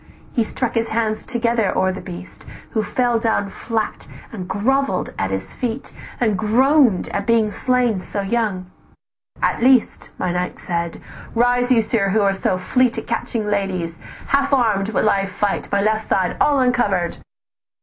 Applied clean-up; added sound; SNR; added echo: none; none; none; none.